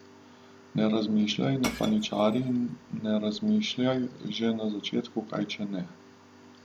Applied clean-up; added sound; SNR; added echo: none; Shatter / Crushing; 16 dB; none.